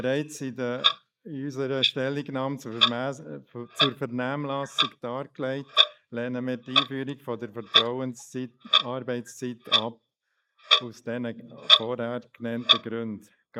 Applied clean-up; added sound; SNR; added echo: neural mask model Resemble Enhance denoiser.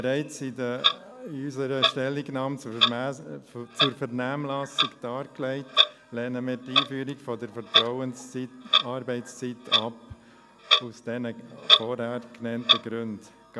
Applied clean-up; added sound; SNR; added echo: none; Clock; -3 dB; none.